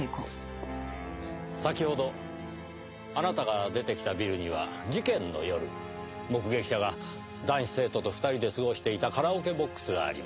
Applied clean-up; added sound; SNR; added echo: none; Wind instrument, woodwind instrument; 15 dB; none.